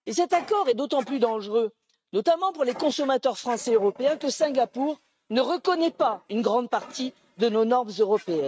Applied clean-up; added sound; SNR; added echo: neural mask model RNNoise.